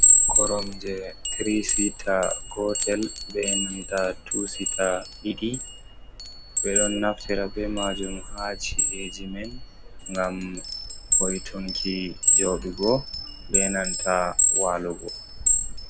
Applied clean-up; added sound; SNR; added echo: none; Chime; -5 dB; none.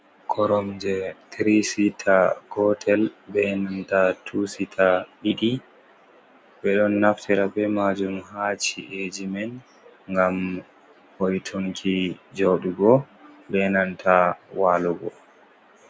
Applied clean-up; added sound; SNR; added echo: none; none; none; none.